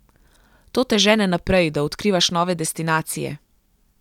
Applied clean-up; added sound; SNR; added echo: none; none; none; none.